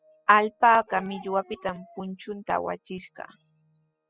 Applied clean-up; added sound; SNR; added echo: classical method spectral subtraction.